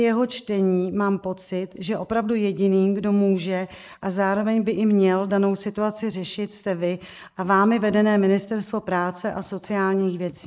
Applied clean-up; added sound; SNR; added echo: neural mask model Resemble Enhance denoiser.